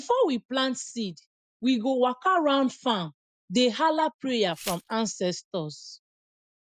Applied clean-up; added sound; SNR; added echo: neural mask model DeepFilterNet 3.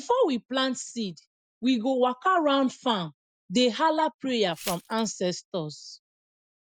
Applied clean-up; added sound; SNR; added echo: none; Glass; 14 dB; none.